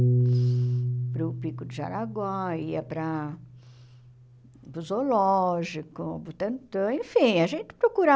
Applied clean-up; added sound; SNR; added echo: none; Piano; 3 dB; none.